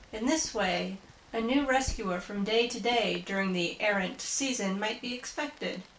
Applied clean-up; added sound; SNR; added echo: none; Rain; 17 dB; reverberation time 0.3 s.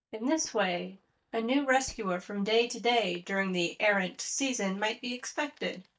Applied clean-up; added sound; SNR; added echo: neural mask model DeepFilterNet 3.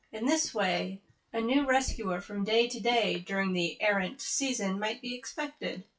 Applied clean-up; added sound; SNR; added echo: classical method WPE with log-MMSE.